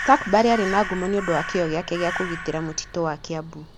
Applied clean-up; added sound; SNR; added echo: none; Crow; 10 dB; none.